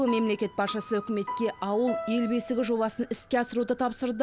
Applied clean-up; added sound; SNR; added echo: none; Piano; 11 dB; none.